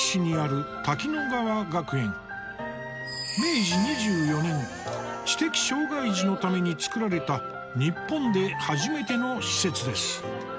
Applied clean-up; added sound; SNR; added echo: none; none; none; none.